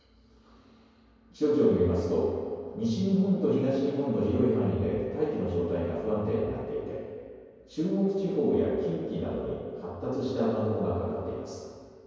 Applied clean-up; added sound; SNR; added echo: none; none; none; reverberation time 2.2 s.